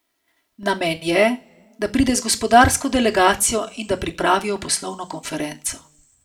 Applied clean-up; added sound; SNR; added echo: none; none; none; reverberation time 0.3 s.